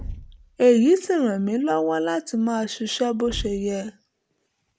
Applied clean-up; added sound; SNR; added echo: none; Thump, thud; 18 dB; none.